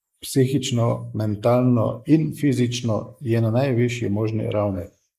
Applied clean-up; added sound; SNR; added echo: neural mask model Resemble Enhance denoiser.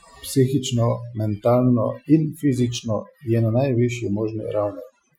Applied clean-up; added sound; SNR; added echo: classical method Wiener filter.